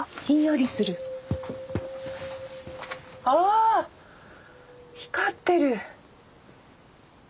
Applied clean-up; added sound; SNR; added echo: none; Wind; 15 dB; none.